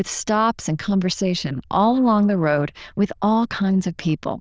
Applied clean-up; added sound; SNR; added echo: neural diffusion model UNIVERSE++.